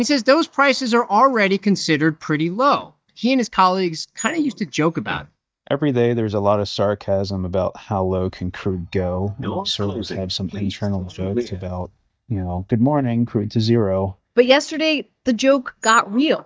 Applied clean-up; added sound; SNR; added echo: neural mask model DeepFilterNet 3.